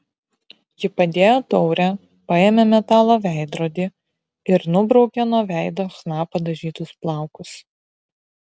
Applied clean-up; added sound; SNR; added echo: none; none; none; none.